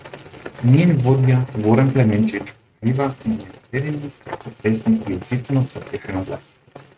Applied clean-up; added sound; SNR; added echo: neural mask model RNNoise.